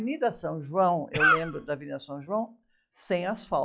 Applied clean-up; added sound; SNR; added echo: classical method log-MMSE.